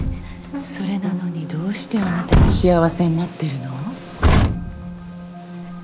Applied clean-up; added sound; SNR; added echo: none; Truck; -1 dB; none.